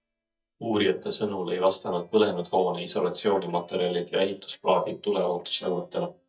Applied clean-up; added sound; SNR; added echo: neural mask model DeepFilterNet 3.